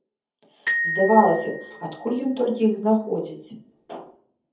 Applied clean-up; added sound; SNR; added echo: none; Glockenspiel; 8 dB; reverberation time 0.7 s.